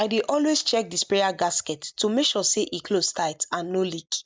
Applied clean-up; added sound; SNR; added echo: none; none; none; none.